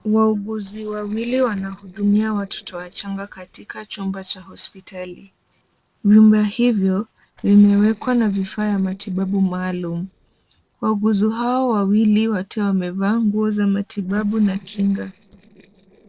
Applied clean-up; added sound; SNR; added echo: neural separator model SepFormer DNS4.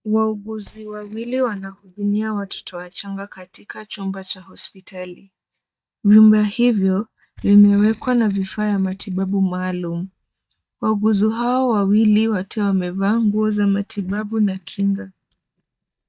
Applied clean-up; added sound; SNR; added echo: neural mask model DeepFilterNet 3.